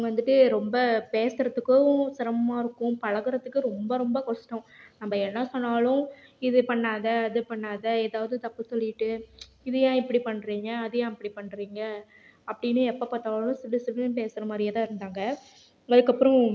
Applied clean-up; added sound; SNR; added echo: none; none; none; none.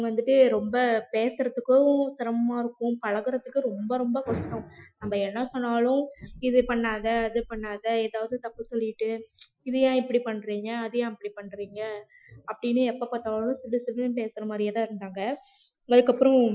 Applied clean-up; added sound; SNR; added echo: classical method Wiener filter.